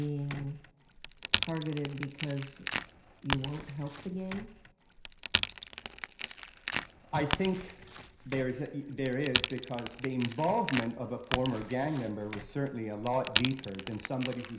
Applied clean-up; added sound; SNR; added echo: none; Crack / Crackle; 0 dB; reverberation time 0.5 s.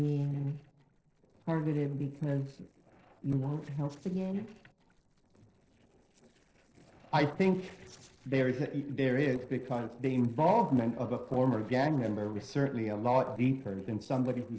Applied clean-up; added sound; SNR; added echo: neural separator model SepFormer DNS4.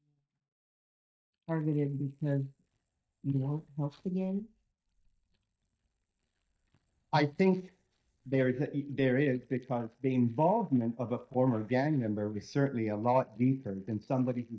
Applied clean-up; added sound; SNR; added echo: neural mask model DeepFilterNet 3.